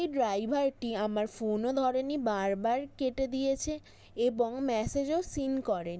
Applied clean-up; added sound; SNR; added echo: none; none; none; none.